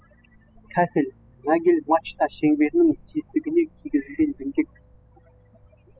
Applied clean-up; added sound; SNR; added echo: classical method spectral subtraction.